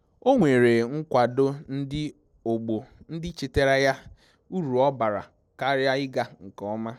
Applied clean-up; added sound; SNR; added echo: none; none; none; none.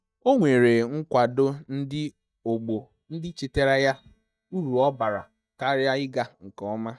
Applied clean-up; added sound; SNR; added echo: neural mask model DeepFilterNet 3.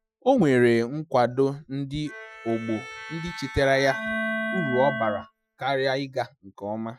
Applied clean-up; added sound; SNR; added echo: classical method Wiener filter.